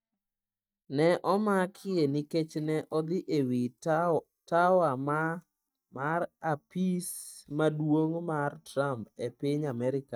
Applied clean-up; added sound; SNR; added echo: neural mask model DeepFilterNet 3.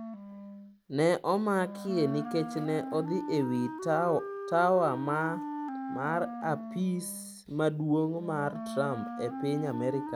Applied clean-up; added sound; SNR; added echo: none; Wind instrument, woodwind instrument; 9 dB; none.